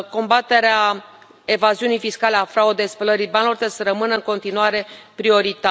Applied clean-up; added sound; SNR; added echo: none; none; none; none.